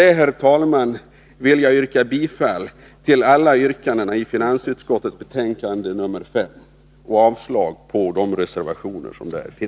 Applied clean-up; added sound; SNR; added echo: none; none; none; none.